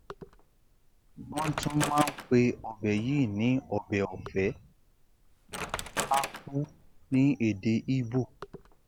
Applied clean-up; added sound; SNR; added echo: none; Wood; 11 dB; none.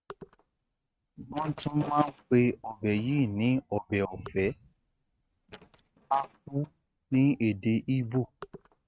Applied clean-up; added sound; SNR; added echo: neural mask model RNNoise.